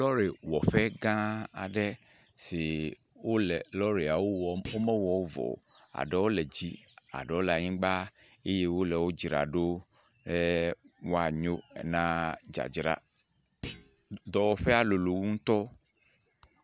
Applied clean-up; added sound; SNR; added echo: none; Thump, thud; 18 dB; none.